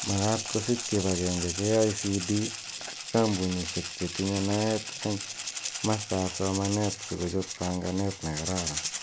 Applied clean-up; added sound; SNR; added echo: none; Rattle (instrument); 6 dB; none.